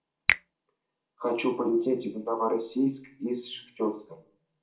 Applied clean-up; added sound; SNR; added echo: none; Finger snapping; 4 dB; reverberation time 0.4 s.